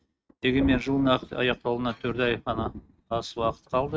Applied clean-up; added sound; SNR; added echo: neural mask model RNNoise.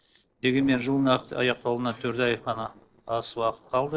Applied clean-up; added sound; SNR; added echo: neural separator model SepFormer DNS4.